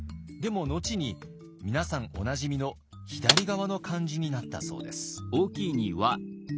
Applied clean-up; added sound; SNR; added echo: none; Computer keyboard; -2 dB; none.